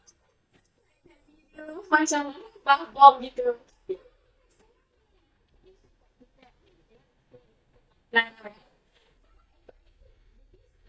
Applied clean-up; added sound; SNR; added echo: neural mask model DeepFilterNet 3.